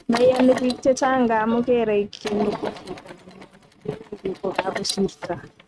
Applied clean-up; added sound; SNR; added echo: neural mask model RNNoise.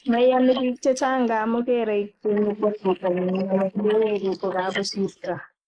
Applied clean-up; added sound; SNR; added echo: neural mask model Resemble Enhance denoiser.